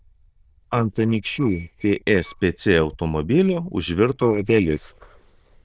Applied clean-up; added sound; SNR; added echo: neural diffusion model UNIVERSE++.